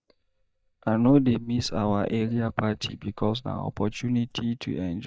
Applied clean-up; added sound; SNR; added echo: neural mask model DeepFilterNet 3.